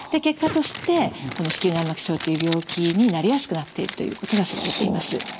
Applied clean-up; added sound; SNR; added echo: none; Zipper (clothing); 12 dB; none.